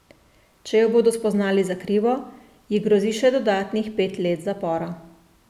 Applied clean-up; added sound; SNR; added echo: none; none; none; none.